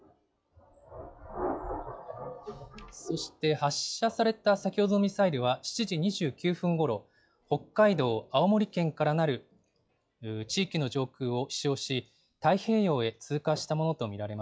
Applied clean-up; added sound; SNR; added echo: classical method log-MMSE.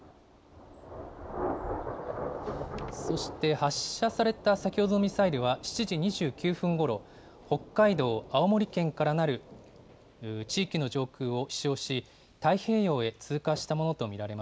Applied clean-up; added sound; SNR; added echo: none; Thunder / Rain; 12 dB; none.